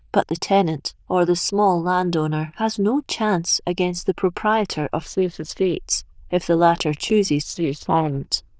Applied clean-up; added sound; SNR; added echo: neural diffusion model UNIVERSE++.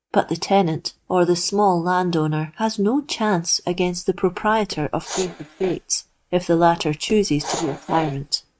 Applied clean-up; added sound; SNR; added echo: neural mask model RNNoise.